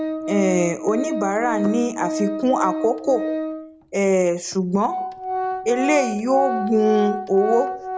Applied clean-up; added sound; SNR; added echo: none; Organ; 5 dB; none.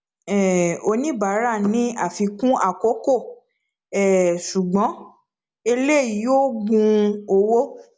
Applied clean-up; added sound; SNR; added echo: none; none; none; none.